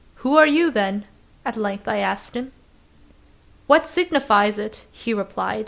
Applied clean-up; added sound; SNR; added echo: none; none; none; none.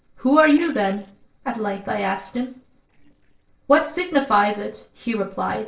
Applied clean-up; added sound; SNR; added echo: neural separator model SepFormer DNS4.